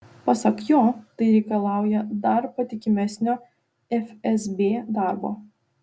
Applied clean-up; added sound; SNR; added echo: none; none; none; none.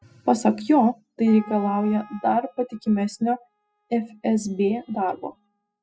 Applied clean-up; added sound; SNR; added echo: classical method spectral subtraction.